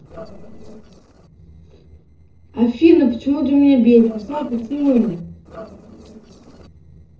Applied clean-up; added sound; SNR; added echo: neural separator model SepFormer DNS4.